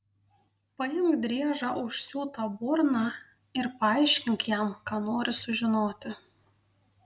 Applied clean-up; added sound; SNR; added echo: none; none; none; none.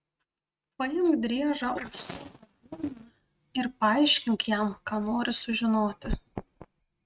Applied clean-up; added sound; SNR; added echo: neural mask model RNNoise.